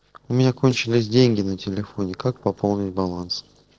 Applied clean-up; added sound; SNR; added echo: neural separator model SepFormer DNS4.